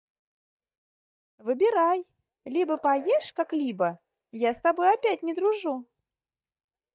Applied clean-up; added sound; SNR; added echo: neural mask model DeepFilterNet 3.